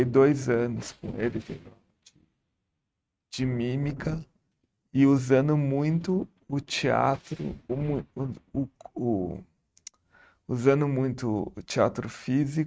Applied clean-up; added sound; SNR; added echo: neural mask model RNNoise.